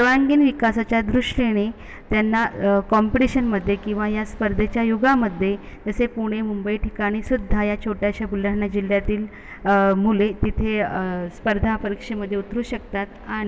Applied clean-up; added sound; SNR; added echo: none; Fixed-wing aircraft, airplane; 19 dB; none.